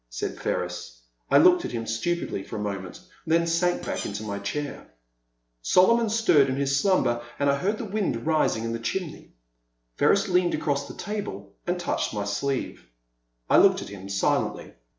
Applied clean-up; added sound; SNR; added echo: neural separator model SepFormer DNS4.